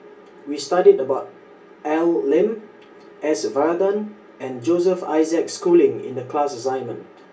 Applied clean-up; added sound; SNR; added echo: none; none; none; reverberation time 0.2 s.